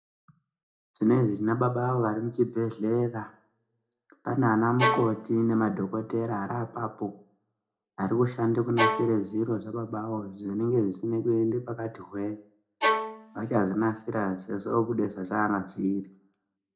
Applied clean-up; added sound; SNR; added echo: none; Bowed string instrument; 1 dB; reverberation time 0.4 s.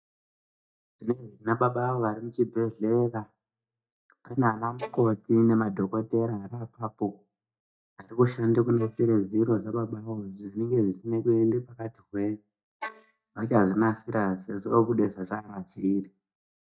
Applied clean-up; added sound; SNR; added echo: neural mask model DeepFilterNet 3.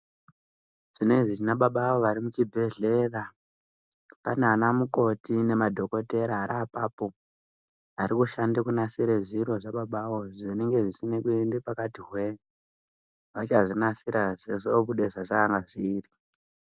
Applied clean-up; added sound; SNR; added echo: none; none; none; none.